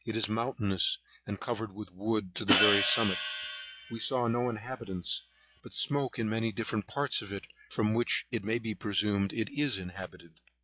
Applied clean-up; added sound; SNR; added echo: classical method log-MMSE.